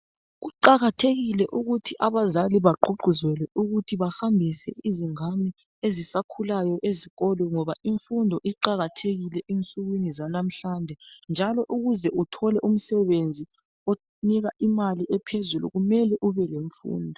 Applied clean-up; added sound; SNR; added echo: none; none; none; none.